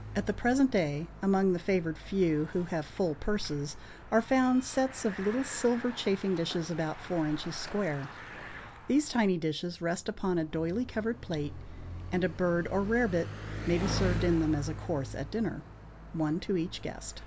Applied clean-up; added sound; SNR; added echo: none; Bicycle; 11 dB; none.